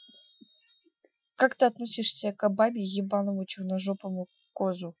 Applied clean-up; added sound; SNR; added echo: classical method Wiener filter.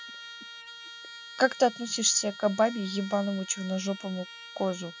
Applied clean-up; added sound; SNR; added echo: none; Trumpet; 15 dB; none.